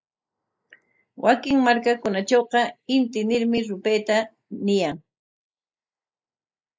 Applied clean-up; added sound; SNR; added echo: neural mask model Resemble Enhance denoiser.